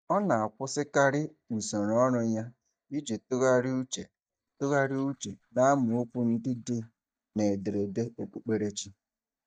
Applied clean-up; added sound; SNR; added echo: neural mask model DeepFilterNet 3.